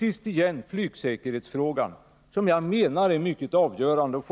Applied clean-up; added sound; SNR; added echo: none; none; none; none.